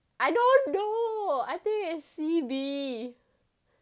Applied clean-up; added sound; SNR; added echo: none; none; none; none.